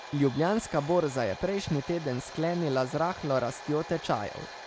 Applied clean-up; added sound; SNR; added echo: none; Domestic sounds, home sounds; 14 dB; none.